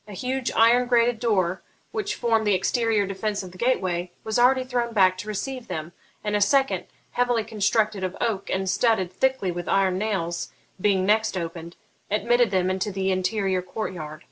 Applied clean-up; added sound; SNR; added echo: none; none; none; none.